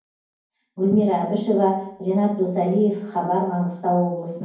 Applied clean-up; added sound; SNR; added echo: none; none; none; reverberation time 0.9 s.